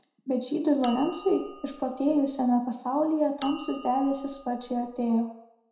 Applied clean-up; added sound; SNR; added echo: none; Chink, clink; 13 dB; reverberation time 0.6 s.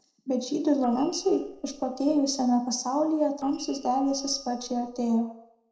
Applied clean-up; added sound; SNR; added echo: neural separator model SepFormer DNS4.